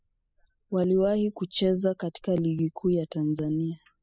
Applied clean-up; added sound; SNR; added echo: classical method spectral subtraction.